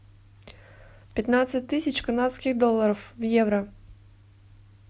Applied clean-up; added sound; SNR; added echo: none; none; none; none.